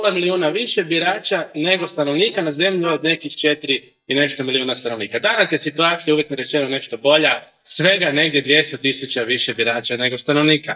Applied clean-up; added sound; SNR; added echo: neural mask model DeepFilterNet 3.